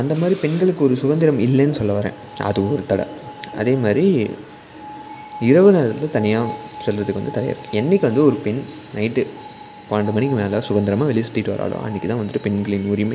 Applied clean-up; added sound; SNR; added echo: none; Screech; 19 dB; none.